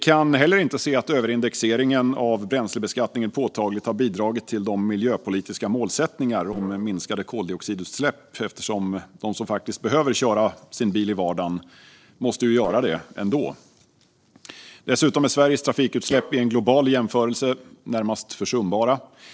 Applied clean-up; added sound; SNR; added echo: neural separator model SepFormer DNS4.